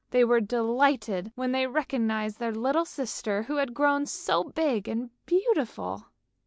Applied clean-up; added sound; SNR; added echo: none; none; none; none.